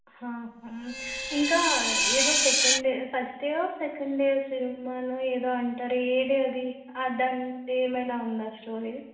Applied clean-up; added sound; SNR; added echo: none; Screech; -2 dB; reverberation time 1.0 s.